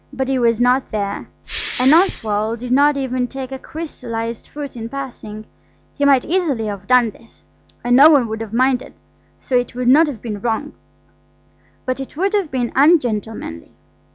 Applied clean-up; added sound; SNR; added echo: none; Respiratory sounds; 5 dB; none.